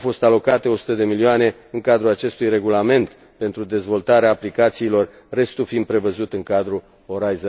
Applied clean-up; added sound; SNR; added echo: none; none; none; none.